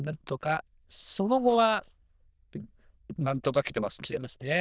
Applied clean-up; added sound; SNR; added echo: neural diffusion model UNIVERSE++.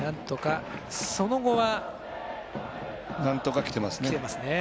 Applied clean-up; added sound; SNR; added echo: none; none; none; none.